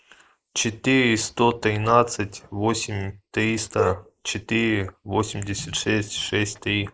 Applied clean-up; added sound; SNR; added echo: neural mask model Resemble Enhance denoiser.